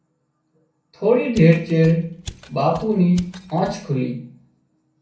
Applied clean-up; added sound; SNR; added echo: none; Mechanisms; 19 dB; reverberation time 0.6 s.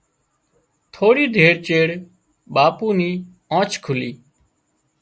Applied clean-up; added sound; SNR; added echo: none; none; none; none.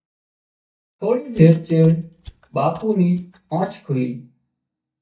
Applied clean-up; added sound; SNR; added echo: neural mask model DeepFilterNet 3.